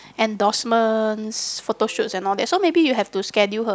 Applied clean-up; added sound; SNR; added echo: none; none; none; none.